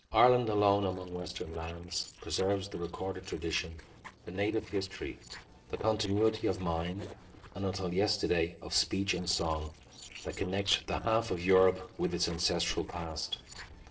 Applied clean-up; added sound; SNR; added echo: neural separator model SepFormer DNS4.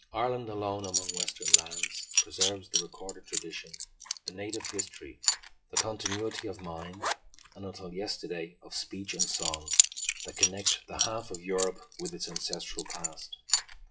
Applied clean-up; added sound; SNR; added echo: classical method WPE with log-MMSE.